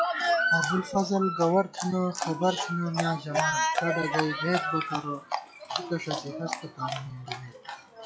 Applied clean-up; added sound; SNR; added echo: classical method log-MMSE.